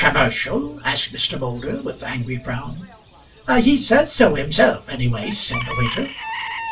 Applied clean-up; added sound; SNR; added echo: none; Bird / Chicken, rooster; 14 dB; reverberation time 0.2 s.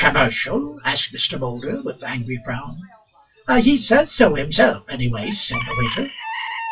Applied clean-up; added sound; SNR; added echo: classical method WPE with log-MMSE.